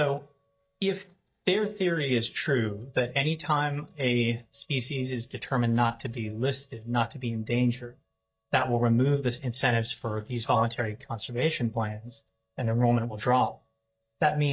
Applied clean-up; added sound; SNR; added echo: neural mask model DeepFilterNet 3.